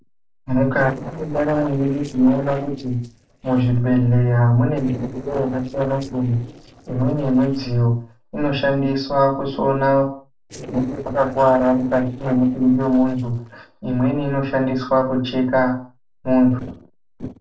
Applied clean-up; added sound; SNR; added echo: neural separator model SepFormer DNS4.